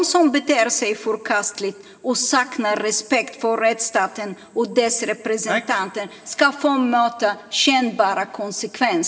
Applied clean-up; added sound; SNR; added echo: none; none; none; reverberation time 1.1 s.